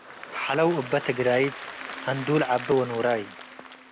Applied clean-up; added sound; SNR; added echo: none; Applause / Crowd; 13 dB; none.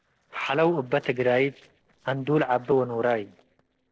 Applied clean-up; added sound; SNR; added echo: neural separator model SepFormer DNS4.